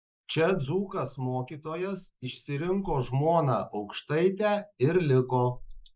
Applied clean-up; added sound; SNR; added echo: neural mask model Resemble Enhance denoiser.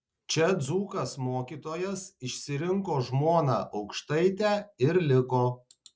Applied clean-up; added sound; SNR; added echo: none; none; none; none.